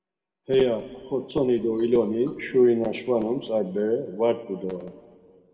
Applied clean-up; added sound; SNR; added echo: none; none; none; reverberation time 1.7 s.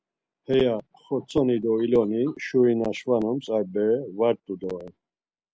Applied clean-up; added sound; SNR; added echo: none; none; none; none.